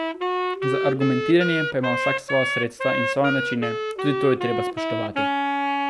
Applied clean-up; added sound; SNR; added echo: none; Wind instrument, woodwind instrument; 0 dB; none.